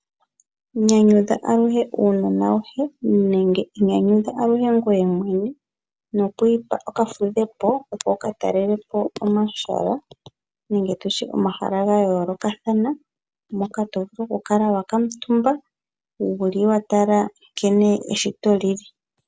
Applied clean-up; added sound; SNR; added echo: none; none; none; none.